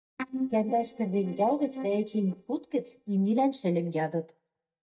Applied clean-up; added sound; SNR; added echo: neural mask model DeepFilterNet 3.